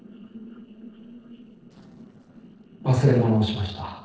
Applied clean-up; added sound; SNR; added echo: neural separator model SepFormer DNS4.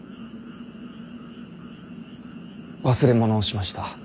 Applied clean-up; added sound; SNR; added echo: none; none; none; none.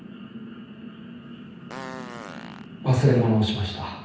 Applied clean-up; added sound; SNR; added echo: none; Fart; 17 dB; reverberation time 0.9 s.